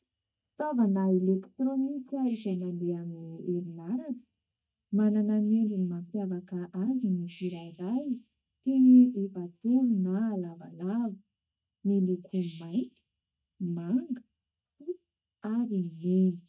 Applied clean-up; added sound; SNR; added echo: neural mask model DeepFilterNet 3.